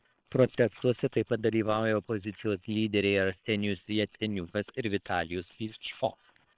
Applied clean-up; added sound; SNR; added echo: neural separator model SepFormer WHAM!.